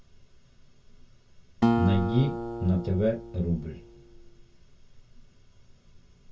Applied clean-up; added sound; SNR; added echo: none; Acoustic guitar; 0 dB; reverberation time 0.1 s.